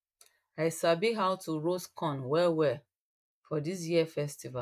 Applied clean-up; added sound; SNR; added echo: neural mask model Resemble Enhance denoiser.